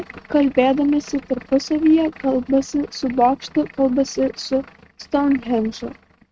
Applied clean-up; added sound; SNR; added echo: neural mask model RNNoise.